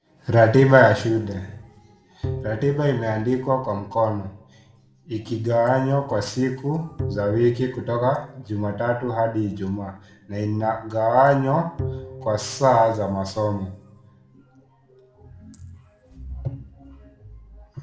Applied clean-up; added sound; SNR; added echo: none; Bowed string instrument; 15 dB; reverberation time 0.5 s.